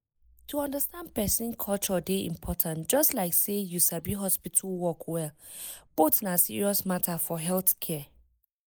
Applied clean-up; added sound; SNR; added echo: neural mask model Resemble Enhance denoiser.